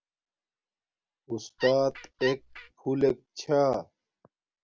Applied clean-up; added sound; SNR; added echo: none; Wood; 9 dB; none.